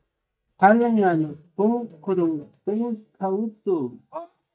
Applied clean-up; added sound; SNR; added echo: neural mask model DeepFilterNet 3.